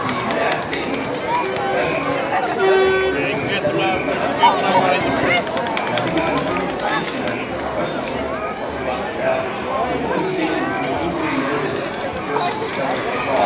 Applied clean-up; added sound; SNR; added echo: none; Crowd; -5 dB; reverberation time 0.9 s.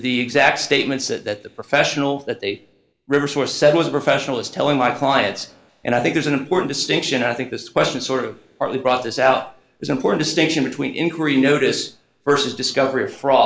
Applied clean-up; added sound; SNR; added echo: none; none; none; none.